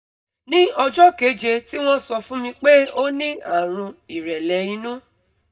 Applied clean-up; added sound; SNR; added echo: neural mask model DeepFilterNet 3.